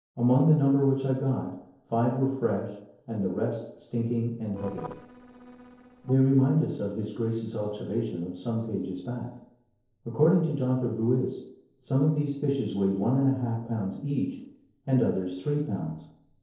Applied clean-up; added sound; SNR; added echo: neural separator model SepFormer DNS4.